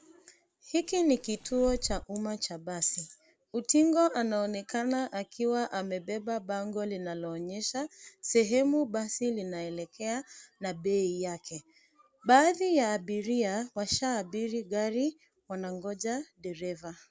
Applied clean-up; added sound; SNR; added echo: none; Fireworks; 10 dB; none.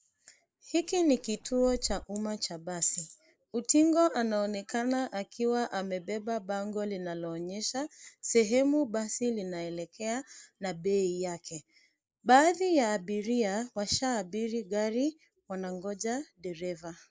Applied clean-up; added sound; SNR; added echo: neural mask model Resemble Enhance denoiser.